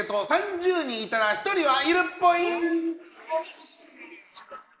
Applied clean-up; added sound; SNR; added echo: neural mask model Resemble Enhance denoiser.